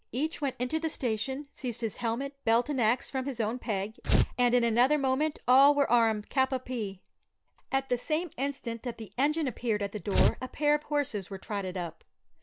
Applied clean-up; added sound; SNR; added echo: none; Tearing; -3 dB; none.